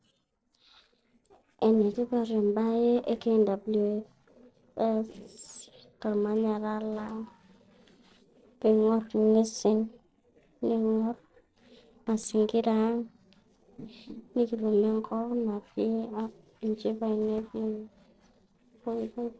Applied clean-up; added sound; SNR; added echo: neural separator model SepFormer DNS4.